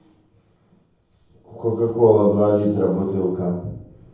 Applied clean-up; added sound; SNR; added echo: none; none; none; reverberation time 0.9 s.